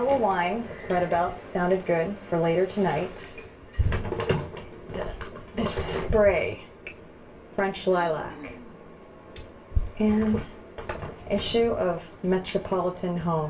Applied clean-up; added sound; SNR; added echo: none; Cough; 20 dB; reverberation time 0.3 s.